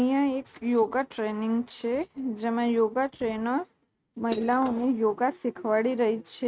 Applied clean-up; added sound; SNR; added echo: neural mask model RNNoise.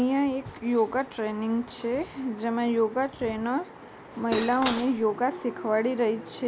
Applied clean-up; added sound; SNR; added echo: none; Cutlery, silverware / Dishes, pots, and pans; 6 dB; none.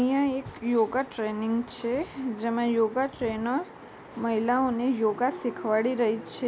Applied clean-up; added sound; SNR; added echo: none; none; none; none.